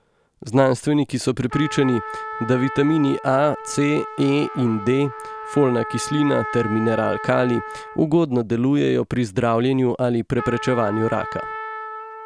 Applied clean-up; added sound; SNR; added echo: none; Trumpet; 12 dB; none.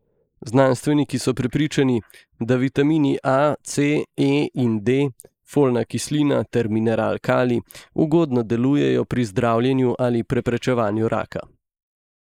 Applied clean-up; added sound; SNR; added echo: neural mask model Resemble Enhance denoiser.